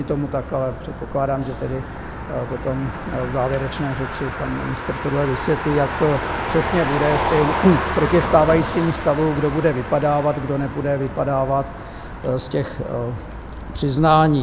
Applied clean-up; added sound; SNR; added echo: none; Motor vehicle (road); 6 dB; none.